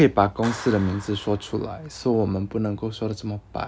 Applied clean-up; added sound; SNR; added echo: none; Clapping; 19 dB; none.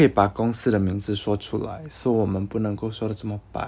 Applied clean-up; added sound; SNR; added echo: none; none; none; none.